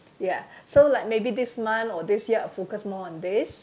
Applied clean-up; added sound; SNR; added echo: none; none; none; none.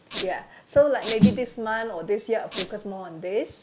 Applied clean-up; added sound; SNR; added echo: none; Squeak + Snare drum; 1 dB; none.